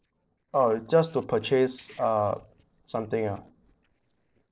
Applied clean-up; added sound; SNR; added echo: neural separator model SepFormer DNS4.